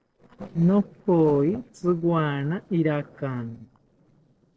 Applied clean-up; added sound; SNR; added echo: neural separator model SepFormer DNS4.